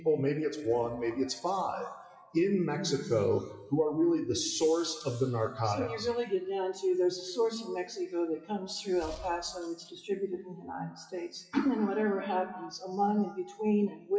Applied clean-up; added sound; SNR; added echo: classical method WPE with log-MMSE.